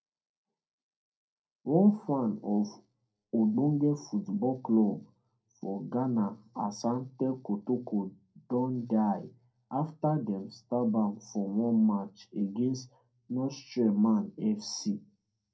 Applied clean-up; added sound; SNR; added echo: none; none; none; reverberation time 0.2 s.